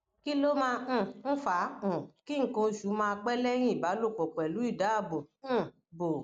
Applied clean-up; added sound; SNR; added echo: none; none; none; none.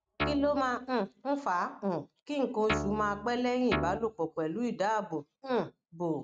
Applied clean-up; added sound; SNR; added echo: neural mask model RNNoise.